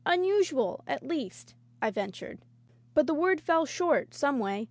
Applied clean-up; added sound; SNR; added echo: none; none; none; none.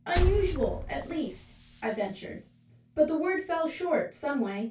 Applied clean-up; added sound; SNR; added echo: none; Liquid; 3 dB; reverberation time 0.2 s.